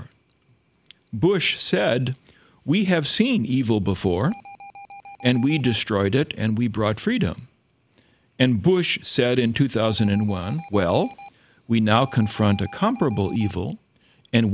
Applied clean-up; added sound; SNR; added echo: none; Alarm; 19 dB; none.